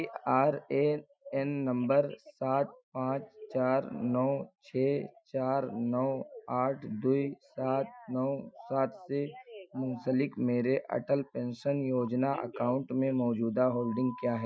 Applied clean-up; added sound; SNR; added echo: classical method Wiener filter.